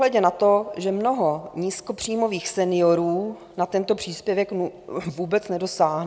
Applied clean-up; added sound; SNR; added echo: none; none; none; none.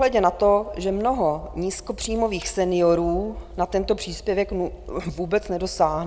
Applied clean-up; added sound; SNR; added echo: none; Fire; 15 dB; none.